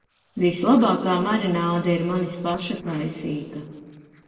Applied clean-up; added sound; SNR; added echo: neural separator model SepFormer DNS4.